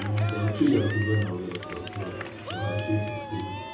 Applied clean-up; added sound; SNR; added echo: none; Cheering; 10 dB; reverberation time 0.6 s.